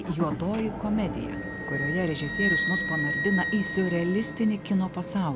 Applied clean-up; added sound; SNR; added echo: none; Wind instrument, woodwind instrument + Motor vehicle (road) / Engine; 3 dB; none.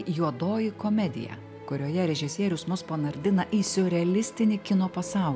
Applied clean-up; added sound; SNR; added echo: none; none; none; none.